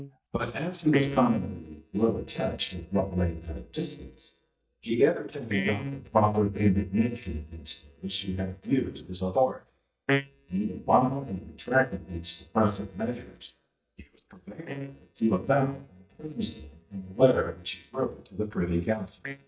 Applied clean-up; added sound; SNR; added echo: neural mask model DeepFilterNet 3.